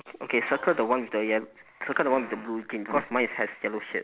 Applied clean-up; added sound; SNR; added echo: none; Dog + Fart; 15 dB; none.